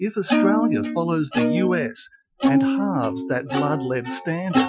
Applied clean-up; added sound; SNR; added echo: classical method Wiener filter.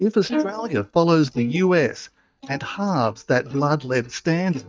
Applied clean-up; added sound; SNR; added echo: neural mask model DeepFilterNet 3.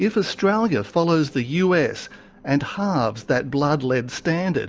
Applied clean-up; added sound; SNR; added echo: none; none; none; none.